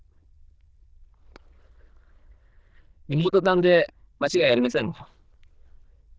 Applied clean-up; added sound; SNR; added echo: neural diffusion model UNIVERSE++.